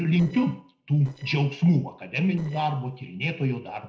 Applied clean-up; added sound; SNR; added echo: neural separator model SepFormer DNS4.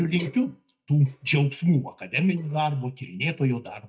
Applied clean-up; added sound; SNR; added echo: neural mask model DeepFilterNet 3.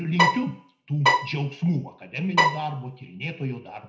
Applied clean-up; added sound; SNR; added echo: none; Bowed string instrument; -4 dB; reverberation time 0.5 s.